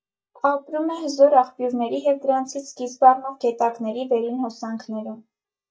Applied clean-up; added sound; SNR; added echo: neural mask model DeepFilterNet 3.